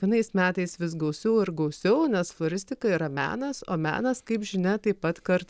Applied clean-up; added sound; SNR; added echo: none; none; none; none.